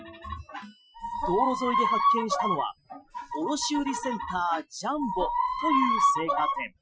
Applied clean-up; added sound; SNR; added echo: classical method Wiener filter.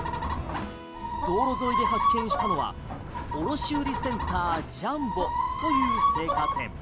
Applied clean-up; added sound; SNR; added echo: none; Chicken, rooster; -3 dB; none.